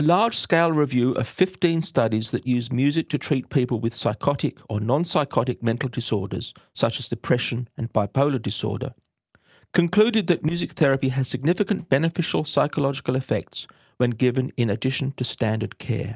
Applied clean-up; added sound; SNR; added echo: none; none; none; none.